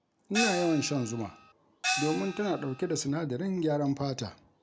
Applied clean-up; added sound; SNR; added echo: none; Gong; 4 dB; none.